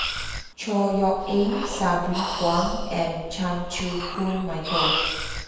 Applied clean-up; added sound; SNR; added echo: none; Breathing; 4 dB; reverberation time 1.2 s.